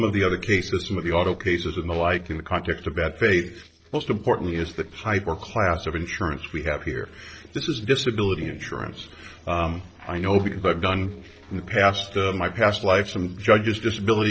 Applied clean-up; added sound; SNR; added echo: neural separator model SepFormer DNS4.